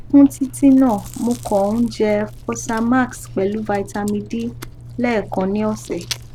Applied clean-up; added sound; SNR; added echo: none; Chewing, mastication; 16 dB; none.